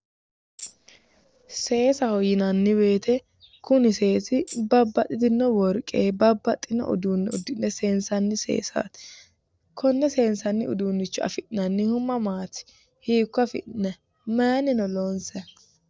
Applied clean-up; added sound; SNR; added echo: neural separator model SepFormer DNS4.